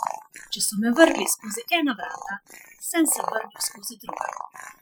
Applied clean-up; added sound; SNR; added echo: classical method Wiener filter.